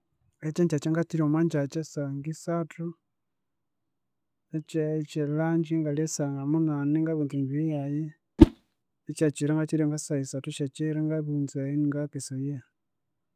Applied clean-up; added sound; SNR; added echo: none; Whoosh, swoosh, swish; -3 dB; none.